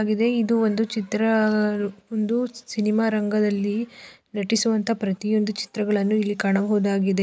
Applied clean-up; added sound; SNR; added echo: none; none; none; none.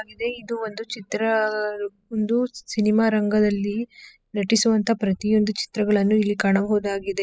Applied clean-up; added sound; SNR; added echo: classical method spectral subtraction.